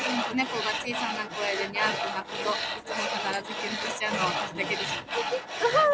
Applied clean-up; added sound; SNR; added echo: none; Tools; 2 dB; none.